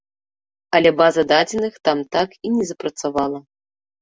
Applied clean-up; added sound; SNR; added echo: none; none; none; none.